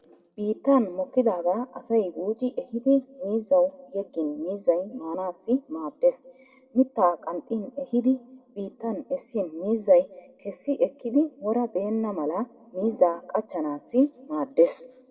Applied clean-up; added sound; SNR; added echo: none; none; none; reverberation time 1.0 s.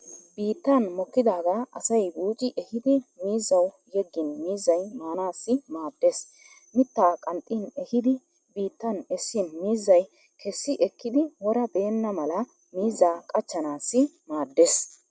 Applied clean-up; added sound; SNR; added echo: none; none; none; none.